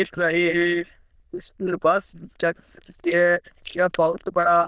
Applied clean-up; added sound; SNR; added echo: neural diffusion model UNIVERSE++.